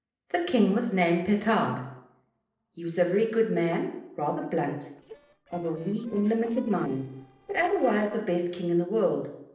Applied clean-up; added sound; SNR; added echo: neural separator model SepFormer DNS4.